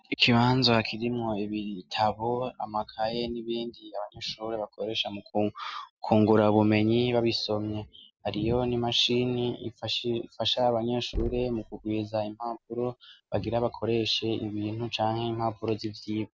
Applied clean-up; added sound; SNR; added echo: none; Knock; 14 dB; none.